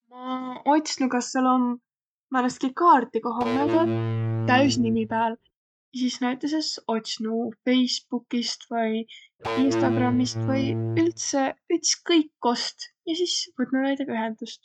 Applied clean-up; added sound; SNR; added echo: neural mask model RNNoise.